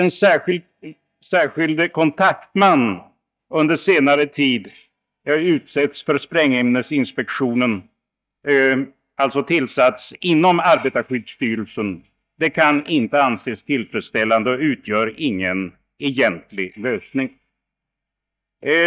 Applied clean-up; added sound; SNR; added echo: neural mask model DeepFilterNet 3.